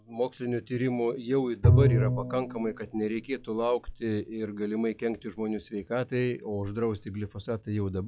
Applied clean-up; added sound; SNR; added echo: classical method log-MMSE.